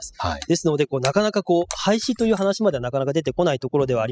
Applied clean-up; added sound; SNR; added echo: classical method spectral subtraction.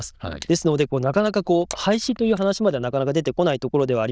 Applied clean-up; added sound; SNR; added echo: neural diffusion model UNIVERSE++.